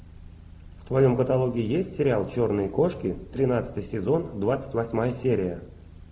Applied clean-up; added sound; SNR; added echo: none; none; none; none.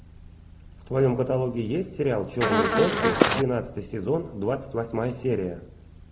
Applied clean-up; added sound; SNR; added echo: none; Buzz; -5 dB; none.